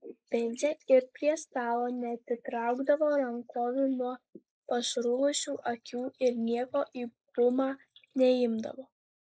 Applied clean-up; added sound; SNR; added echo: neural mask model Resemble Enhance denoiser.